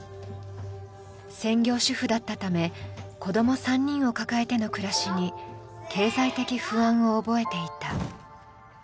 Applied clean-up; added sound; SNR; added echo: none; none; none; none.